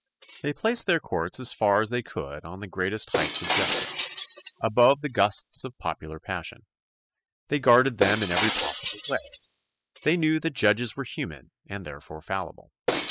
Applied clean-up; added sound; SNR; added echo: classical method spectral subtraction.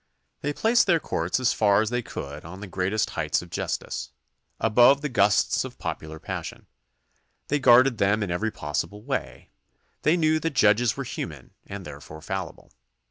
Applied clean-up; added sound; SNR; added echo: none; none; none; none.